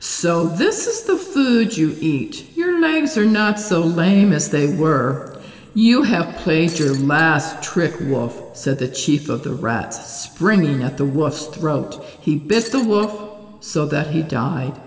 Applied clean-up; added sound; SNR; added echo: none; Shatter; 16 dB; reverberation time 2.8 s.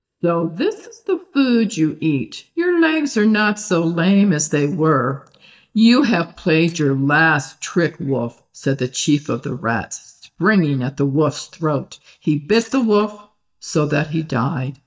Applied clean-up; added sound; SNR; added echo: neural mask model DeepFilterNet 3.